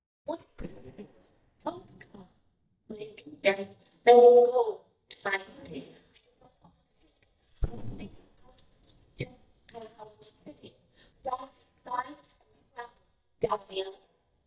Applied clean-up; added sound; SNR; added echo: neural mask model DeepFilterNet 3.